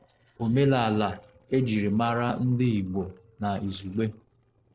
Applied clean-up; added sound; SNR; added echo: neural separator model SepFormer DNS4.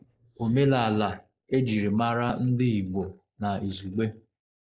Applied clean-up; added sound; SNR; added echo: neural mask model Resemble Enhance denoiser.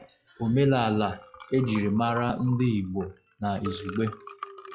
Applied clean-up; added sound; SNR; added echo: classical method log-MMSE.